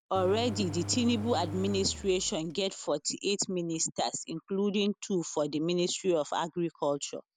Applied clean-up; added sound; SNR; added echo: none; Engine; 10 dB; none.